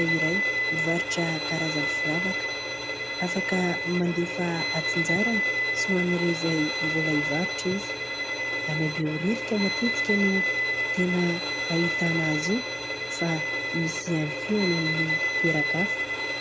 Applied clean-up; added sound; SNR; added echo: none; Bowed string instrument; -1 dB; none.